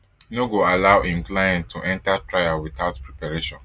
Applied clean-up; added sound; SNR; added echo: none; none; none; none.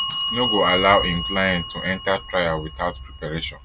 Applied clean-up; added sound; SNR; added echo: none; Bell; 6 dB; none.